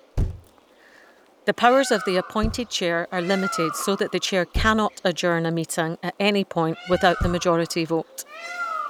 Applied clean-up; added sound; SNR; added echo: none; Bird + Thump, thud; 9 dB; none.